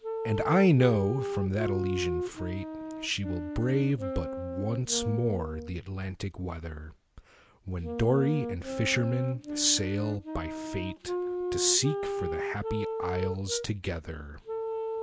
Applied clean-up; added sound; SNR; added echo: none; Wind instrument, woodwind instrument; 5 dB; none.